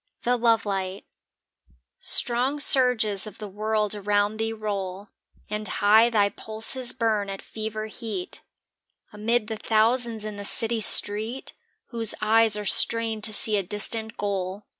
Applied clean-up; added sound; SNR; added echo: none; none; none; none.